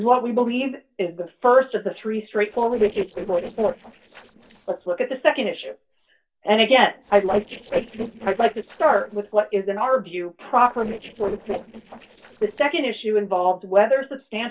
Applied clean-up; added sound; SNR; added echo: neural separator model SepFormer DNS4.